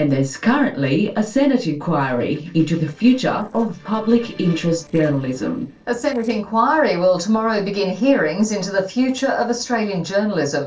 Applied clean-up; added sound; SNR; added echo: neural separator model SepFormer DNS4.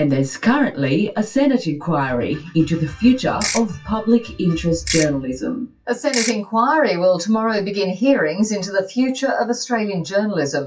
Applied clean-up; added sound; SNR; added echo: classical method WPE with log-MMSE.